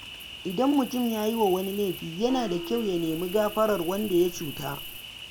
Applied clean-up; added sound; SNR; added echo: none; Gong + Cricket; 12 dB; none.